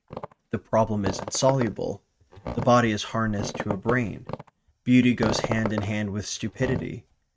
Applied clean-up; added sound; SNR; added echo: neural mask model RNNoise.